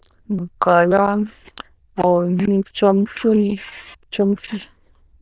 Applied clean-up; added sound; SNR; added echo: neural diffusion model UNIVERSE++.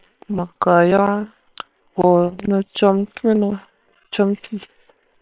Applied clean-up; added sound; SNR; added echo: neural separator model SepFormer WHAM!.